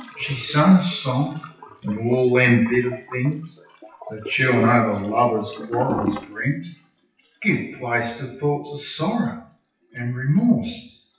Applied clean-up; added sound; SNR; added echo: classical method WPE with log-MMSE.